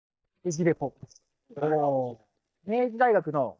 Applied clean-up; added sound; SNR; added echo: neural mask model DeepFilterNet 3.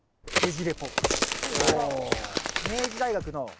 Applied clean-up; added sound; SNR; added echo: none; Crack; -2 dB; none.